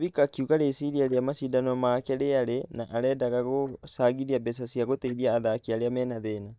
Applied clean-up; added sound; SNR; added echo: neural mask model DeepFilterNet 3.